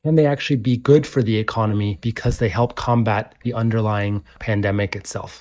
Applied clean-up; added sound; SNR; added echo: neural mask model DeepFilterNet 3.